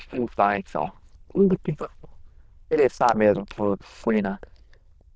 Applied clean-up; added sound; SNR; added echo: neural diffusion model UNIVERSE++.